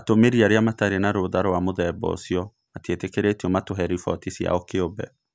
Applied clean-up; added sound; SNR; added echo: none; none; none; none.